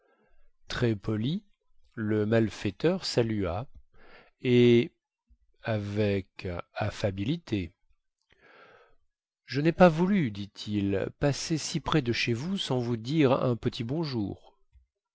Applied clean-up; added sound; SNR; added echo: none; none; none; none.